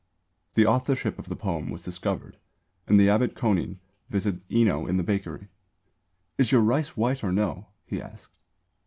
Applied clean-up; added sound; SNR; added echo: none; none; none; none.